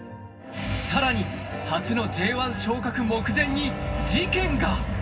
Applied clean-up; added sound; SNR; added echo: none; none; none; reverberation time 0.4 s.